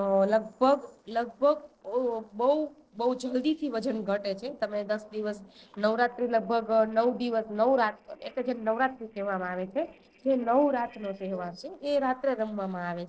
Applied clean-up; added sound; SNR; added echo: neural separator model SepFormer DNS4.